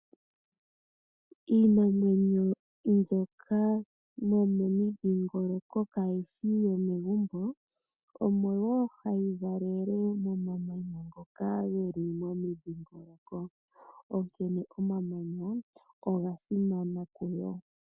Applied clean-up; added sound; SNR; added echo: none; none; none; none.